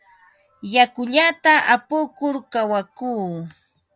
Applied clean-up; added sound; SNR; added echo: none; none; none; none.